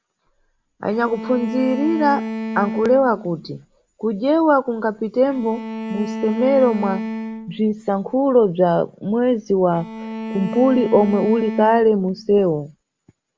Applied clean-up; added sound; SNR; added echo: none; Bowed string instrument; 10 dB; none.